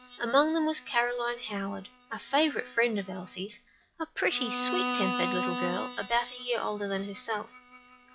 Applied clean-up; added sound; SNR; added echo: classical method log-MMSE.